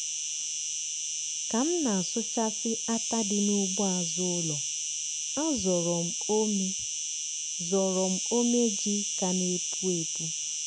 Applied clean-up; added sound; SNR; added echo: none; Insect; -1 dB; none.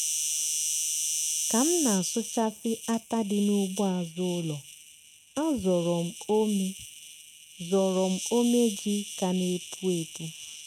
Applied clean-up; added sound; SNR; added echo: neural mask model RNNoise.